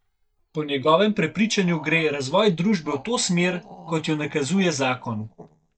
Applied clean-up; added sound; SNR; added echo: neural mask model DeepFilterNet 3.